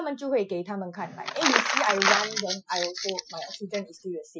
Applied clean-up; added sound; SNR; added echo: classical method Wiener filter.